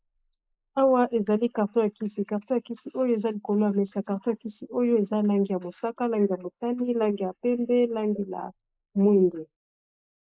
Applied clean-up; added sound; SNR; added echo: neural mask model Resemble Enhance denoiser.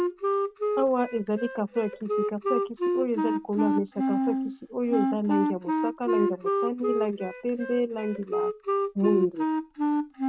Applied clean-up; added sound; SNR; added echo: none; Wind instrument, woodwind instrument; -1 dB; none.